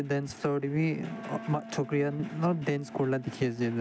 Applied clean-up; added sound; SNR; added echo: none; Wind instrument, woodwind instrument; 17 dB; none.